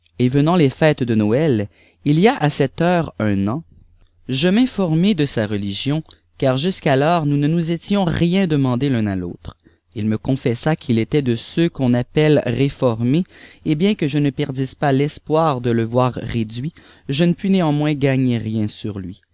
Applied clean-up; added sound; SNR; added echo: none; none; none; none.